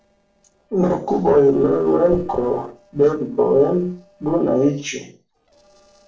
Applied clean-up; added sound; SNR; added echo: neural separator model SepFormer DNS4.